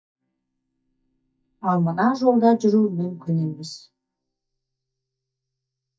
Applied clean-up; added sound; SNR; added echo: neural mask model DeepFilterNet 3.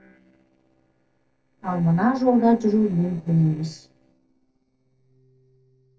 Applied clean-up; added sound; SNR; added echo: neural separator model SepFormer DNS4.